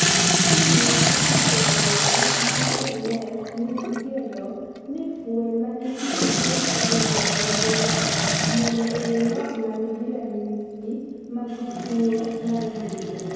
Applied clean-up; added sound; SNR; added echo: none; Sink (filling or washing) / Water tap, faucet; -4 dB; reverberation time 2.2 s.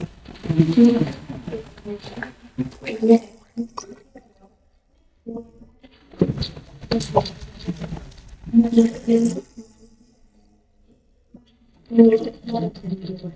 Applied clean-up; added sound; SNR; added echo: neural mask model DeepFilterNet 3.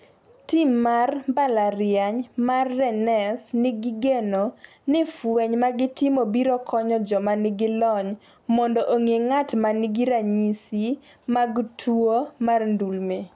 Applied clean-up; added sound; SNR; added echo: none; none; none; none.